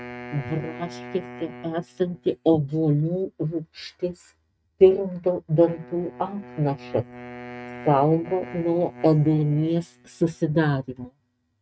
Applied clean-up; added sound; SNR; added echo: neural mask model RNNoise.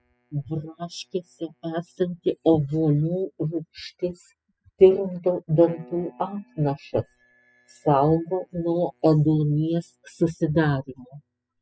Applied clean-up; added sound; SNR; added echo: classical method spectral subtraction.